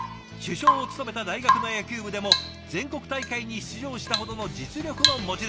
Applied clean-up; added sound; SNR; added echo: none; Drip / Water tap, faucet / Rain; -3 dB; none.